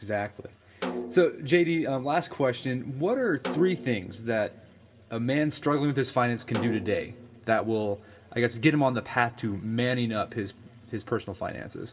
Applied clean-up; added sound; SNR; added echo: none; Snare drum; 13 dB; reverberation time 0.4 s.